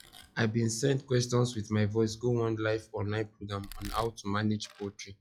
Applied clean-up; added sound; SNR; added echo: classical method log-MMSE.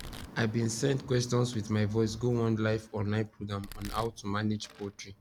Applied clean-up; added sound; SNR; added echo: none; Domestic sounds, home sounds; 19 dB; none.